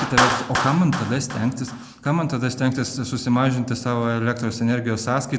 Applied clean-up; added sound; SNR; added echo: none; Clapping; 7 dB; none.